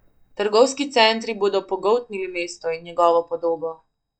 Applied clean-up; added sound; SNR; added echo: neural mask model DeepFilterNet 3.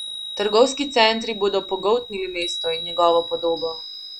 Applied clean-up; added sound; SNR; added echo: neural mask model RNNoise.